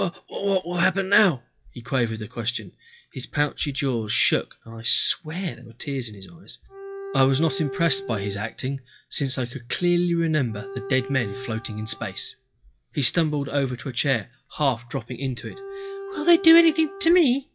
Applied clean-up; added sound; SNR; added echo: classical method WPE with log-MMSE.